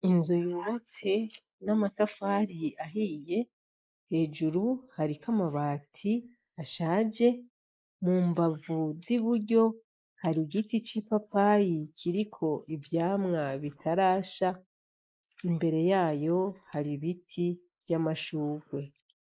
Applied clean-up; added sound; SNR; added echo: neural mask model Resemble Enhance denoiser.